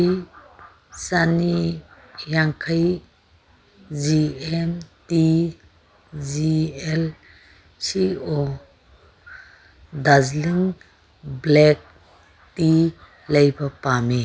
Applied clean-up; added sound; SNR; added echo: none; none; none; none.